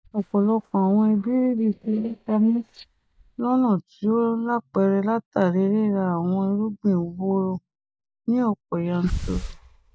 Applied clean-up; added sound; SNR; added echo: neural mask model DeepFilterNet 3.